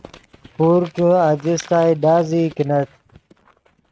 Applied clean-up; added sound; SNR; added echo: neural mask model RNNoise.